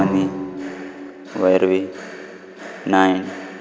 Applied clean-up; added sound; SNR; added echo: none; Drum; 11 dB; none.